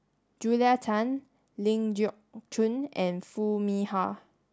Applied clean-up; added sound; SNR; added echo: none; none; none; none.